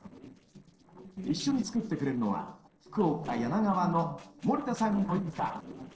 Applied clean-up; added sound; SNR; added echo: neural separator model SepFormer DNS4.